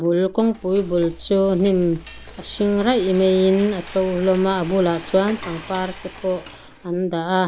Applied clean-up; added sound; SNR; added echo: none; Frying (food); 17 dB; none.